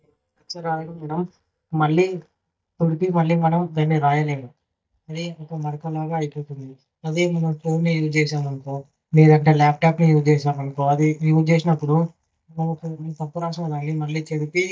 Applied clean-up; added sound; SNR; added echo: neural mask model DeepFilterNet 3.